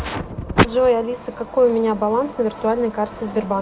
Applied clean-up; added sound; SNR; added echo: none; none; none; none.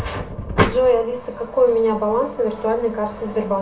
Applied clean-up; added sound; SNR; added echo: none; none; none; reverberation time 0.3 s.